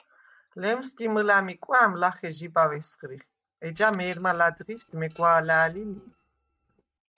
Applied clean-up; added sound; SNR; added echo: neural mask model RNNoise.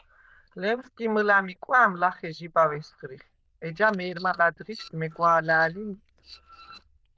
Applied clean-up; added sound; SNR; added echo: neural diffusion model UNIVERSE++.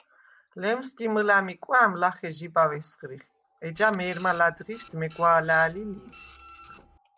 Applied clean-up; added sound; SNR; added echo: none; Printer; 19 dB; none.